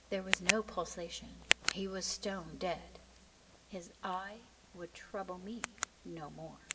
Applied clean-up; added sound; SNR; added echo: none; Tick; -1 dB; reverberation time 2.2 s.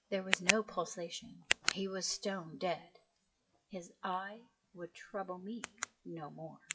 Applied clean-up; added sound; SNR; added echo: classical method WPE with log-MMSE.